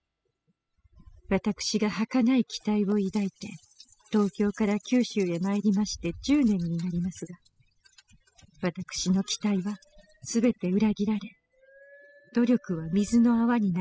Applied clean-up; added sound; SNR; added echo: classical method spectral subtraction.